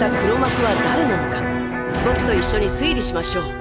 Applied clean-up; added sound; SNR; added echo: none; Electric guitar; 3 dB; none.